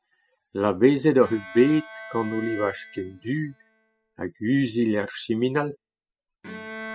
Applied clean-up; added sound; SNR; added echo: classical method spectral subtraction.